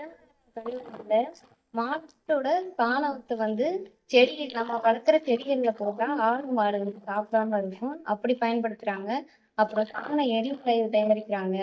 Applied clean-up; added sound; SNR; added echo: neural mask model DeepFilterNet 3.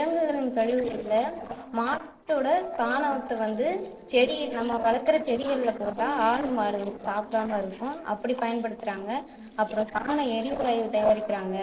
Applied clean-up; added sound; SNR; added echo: neural separator model SepFormer DNS4.